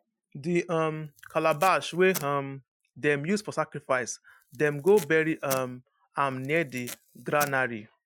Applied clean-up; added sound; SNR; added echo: classical method Wiener filter.